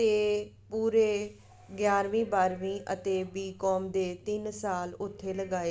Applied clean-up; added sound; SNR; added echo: none; none; none; none.